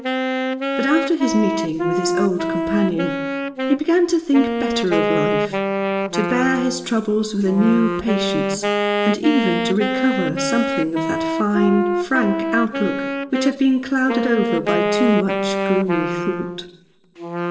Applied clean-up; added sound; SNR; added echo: none; Wind instrument, woodwind instrument; 1 dB; reverberation time 1.1 s.